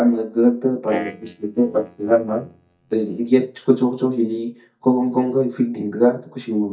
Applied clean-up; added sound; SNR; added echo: neural mask model DeepFilterNet 3.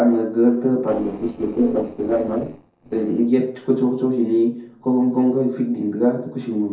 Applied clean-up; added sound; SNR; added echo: neural separator model SepFormer DNS4.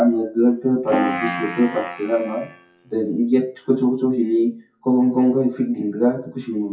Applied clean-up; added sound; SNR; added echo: classical method WPE with log-MMSE.